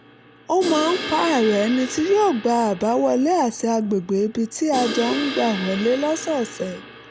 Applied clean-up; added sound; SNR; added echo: none; Crash cymbal; 11 dB; none.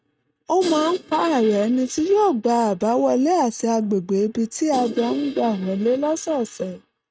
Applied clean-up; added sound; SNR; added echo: neural mask model RNNoise.